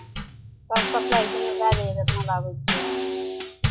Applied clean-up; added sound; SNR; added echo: classical method log-MMSE.